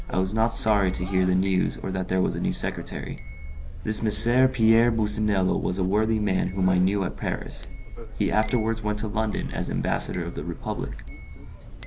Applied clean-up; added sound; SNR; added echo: none; Chink, clink; 3 dB; none.